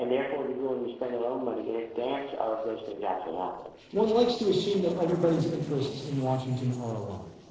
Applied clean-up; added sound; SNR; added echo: neural separator model SepFormer DNS4.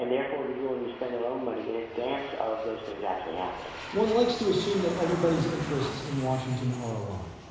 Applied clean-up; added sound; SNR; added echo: none; Aircraft; 12 dB; reverberation time 1.0 s.